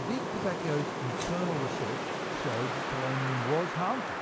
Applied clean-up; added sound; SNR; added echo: none; Wind; 0 dB; none.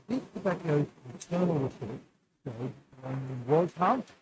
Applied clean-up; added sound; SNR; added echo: neural mask model RNNoise.